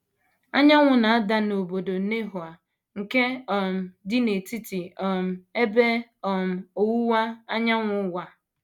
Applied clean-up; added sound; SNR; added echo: none; none; none; none.